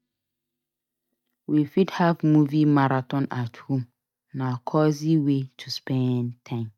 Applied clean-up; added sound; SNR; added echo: neural mask model DeepFilterNet 3.